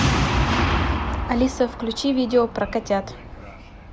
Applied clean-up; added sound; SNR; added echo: none; Boom; 0 dB; none.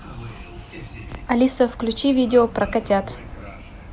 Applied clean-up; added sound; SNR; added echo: none; none; none; none.